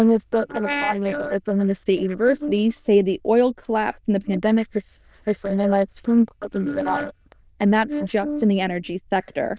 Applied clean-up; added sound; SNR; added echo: neural diffusion model UNIVERSE++.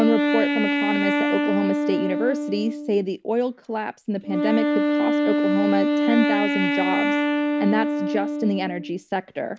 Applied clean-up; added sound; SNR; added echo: none; Wind instrument, woodwind instrument; -2 dB; none.